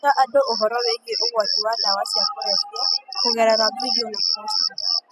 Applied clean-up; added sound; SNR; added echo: classical method spectral subtraction.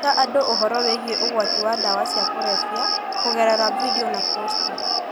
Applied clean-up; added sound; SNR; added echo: none; Cricket; -1 dB; none.